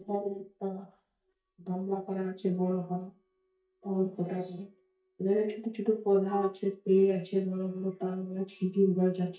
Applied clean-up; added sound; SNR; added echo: neural mask model DeepFilterNet 3.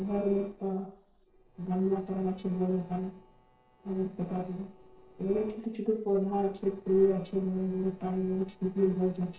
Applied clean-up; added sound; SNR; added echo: neural separator model SepFormer DNS4.